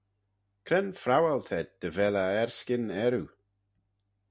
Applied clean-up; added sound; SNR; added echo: none; none; none; none.